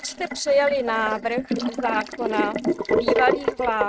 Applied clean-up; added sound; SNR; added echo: neural mask model RNNoise.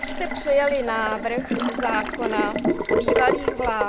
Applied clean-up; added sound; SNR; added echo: none; Water tap, faucet; 0 dB; none.